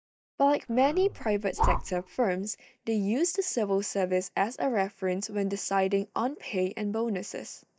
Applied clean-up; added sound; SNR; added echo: neural mask model DeepFilterNet 3.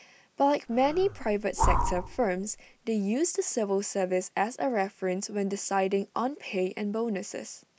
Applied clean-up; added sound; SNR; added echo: none; Breathing; 2 dB; none.